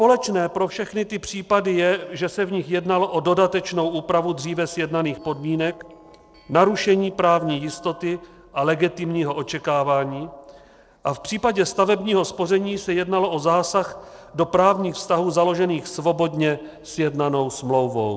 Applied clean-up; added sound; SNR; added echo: neural separator model SepFormer DNS4.